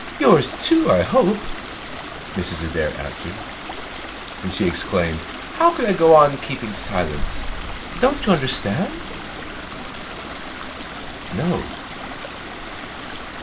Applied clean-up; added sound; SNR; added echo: none; Stream; 9 dB; none.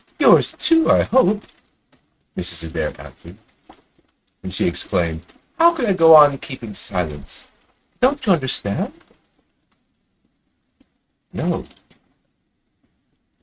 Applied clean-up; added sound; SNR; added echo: neural mask model RNNoise.